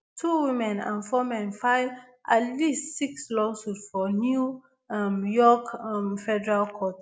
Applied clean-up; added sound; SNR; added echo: none; none; none; none.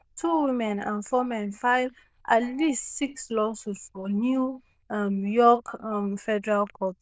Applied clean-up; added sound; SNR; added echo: neural diffusion model UNIVERSE++.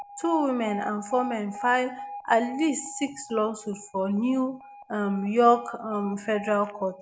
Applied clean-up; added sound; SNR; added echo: none; Alarm; 15 dB; none.